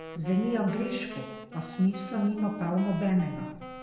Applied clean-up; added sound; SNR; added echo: none; Wind instrument, woodwind instrument; 13 dB; reverberation time 1.0 s.